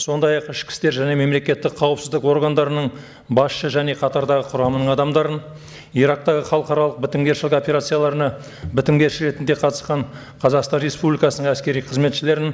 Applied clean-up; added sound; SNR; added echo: none; none; none; none.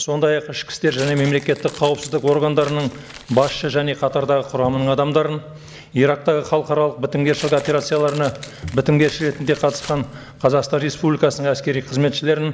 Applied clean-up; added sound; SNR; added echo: none; Tearing; 19 dB; none.